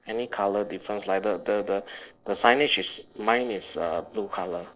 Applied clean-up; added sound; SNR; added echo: neural separator model SepFormer DNS4.